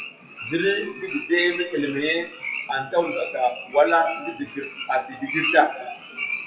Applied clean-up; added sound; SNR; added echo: classical method WPE with log-MMSE.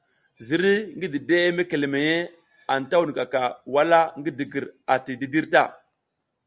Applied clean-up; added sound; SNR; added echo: none; none; none; none.